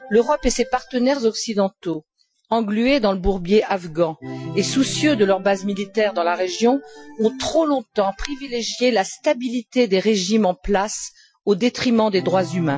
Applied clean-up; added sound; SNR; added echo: classical method Wiener filter.